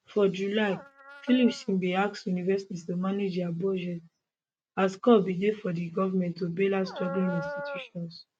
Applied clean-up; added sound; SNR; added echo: neural mask model RNNoise.